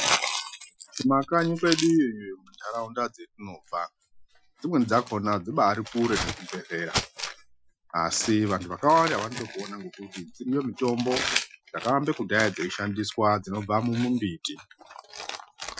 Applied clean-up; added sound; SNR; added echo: classical method Wiener filter.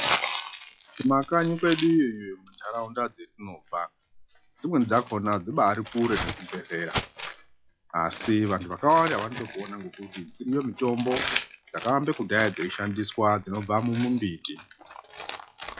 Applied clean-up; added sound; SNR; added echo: classical method log-MMSE.